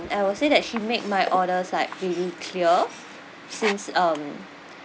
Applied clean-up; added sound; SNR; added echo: none; Sink (filling or washing); 14 dB; none.